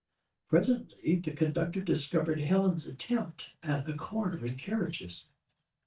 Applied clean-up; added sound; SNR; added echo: neural mask model DeepFilterNet 3.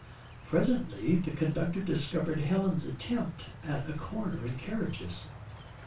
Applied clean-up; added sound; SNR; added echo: none; Insect; 16 dB; reverberation time 0.2 s.